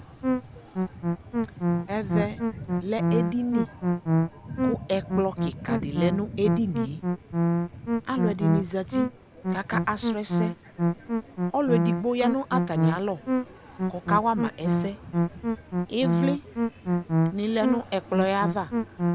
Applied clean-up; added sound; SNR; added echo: none; Musical instrument; -2 dB; none.